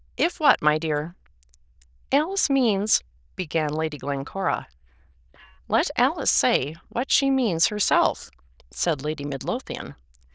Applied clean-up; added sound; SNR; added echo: neural diffusion model UNIVERSE++.